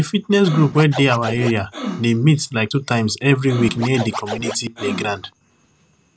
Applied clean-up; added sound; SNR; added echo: none; Scratching (performance technique); 11 dB; none.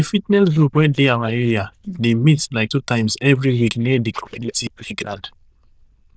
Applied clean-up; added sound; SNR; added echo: neural diffusion model UNIVERSE++.